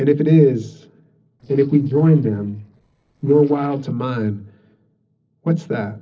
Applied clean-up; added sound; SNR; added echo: neural separator model SepFormer DNS4.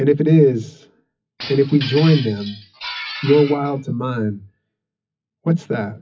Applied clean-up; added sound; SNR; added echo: classical method WPE with log-MMSE.